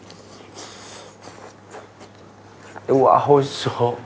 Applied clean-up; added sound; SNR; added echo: none; none; none; none.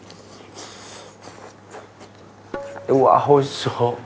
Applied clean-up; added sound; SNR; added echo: none; Tabla; 16 dB; none.